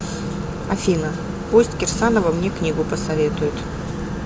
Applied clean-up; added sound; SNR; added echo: none; none; none; none.